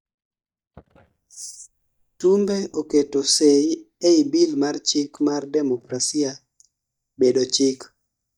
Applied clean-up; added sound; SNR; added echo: neural mask model DeepFilterNet 3.